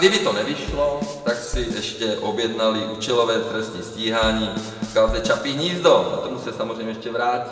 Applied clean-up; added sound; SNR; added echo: none; Bass drum / Snare drum / Drum kit; 10 dB; reverberation time 2.1 s.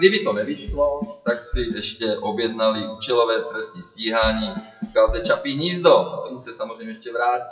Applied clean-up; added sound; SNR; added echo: classical method WPE with log-MMSE.